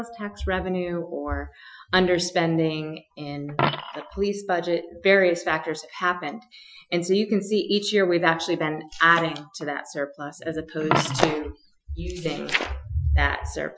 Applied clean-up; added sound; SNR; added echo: classical method Wiener filter.